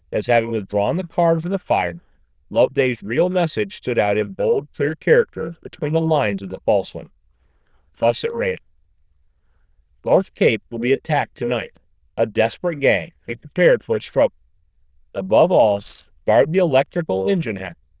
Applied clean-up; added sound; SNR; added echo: neural diffusion model UNIVERSE++.